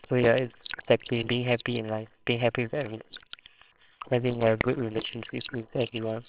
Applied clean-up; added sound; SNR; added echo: neural separator model SepFormer WHAMR!.